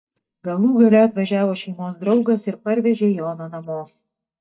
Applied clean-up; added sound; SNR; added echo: neural mask model DeepFilterNet 3.